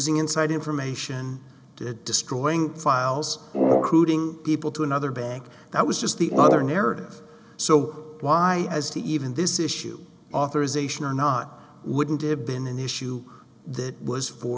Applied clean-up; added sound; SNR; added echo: none; Brass instrument; 0 dB; none.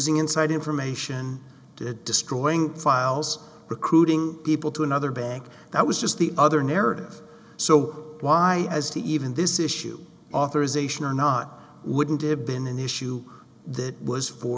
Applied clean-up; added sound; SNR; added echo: none; none; none; none.